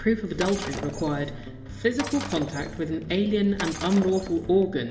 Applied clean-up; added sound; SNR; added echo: none; Shatter; 13 dB; reverberation time 1.1 s.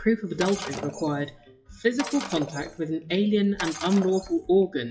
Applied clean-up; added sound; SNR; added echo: classical method WPE with log-MMSE.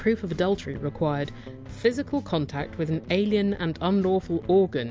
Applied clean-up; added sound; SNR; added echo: none; none; none; none.